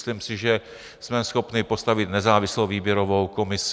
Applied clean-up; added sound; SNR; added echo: none; none; none; none.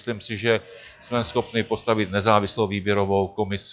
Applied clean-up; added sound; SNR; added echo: classical method log-MMSE.